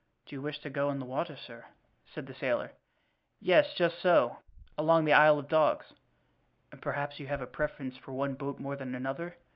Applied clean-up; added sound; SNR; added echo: none; none; none; none.